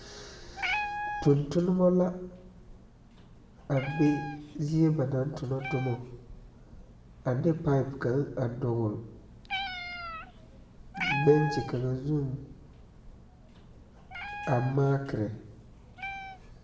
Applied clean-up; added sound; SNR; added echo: none; Meow; 10 dB; reverberation time 0.7 s.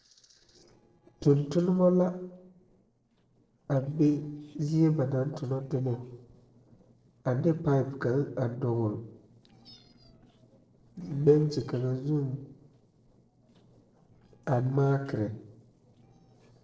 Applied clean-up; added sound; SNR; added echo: neural separator model SepFormer DNS4.